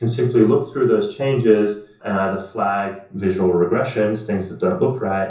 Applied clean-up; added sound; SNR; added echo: none; none; none; reverberation time 0.6 s.